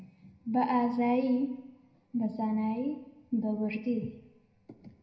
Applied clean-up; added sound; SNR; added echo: none; none; none; reverberation time 0.8 s.